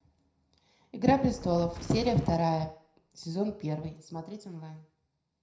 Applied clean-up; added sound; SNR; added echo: none; Wind; 11 dB; reverberation time 0.5 s.